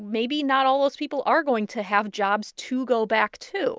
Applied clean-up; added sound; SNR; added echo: none; none; none; none.